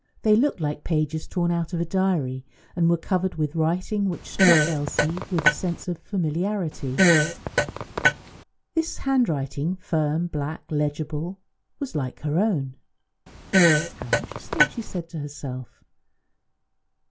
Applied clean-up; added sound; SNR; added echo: none; Fart; -3 dB; none.